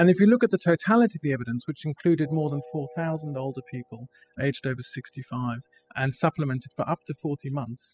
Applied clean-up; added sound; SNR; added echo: classical method spectral subtraction.